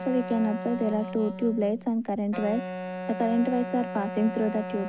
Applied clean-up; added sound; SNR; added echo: none; Wind instrument, woodwind instrument; 8 dB; none.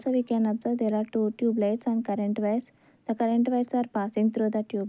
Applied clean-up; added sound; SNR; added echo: none; none; none; none.